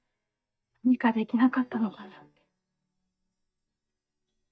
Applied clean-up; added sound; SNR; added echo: neural mask model DeepFilterNet 3.